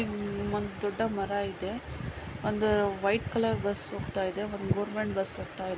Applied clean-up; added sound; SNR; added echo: none; none; none; none.